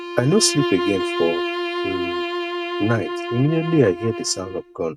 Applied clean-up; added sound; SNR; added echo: neural mask model RNNoise.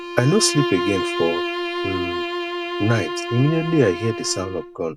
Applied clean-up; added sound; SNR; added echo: none; Bowed string instrument; 4 dB; none.